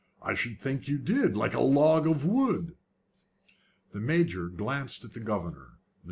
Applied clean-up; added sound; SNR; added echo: none; none; none; none.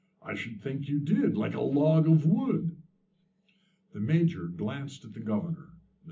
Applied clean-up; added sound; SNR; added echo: none; none; none; reverberation time 0.4 s.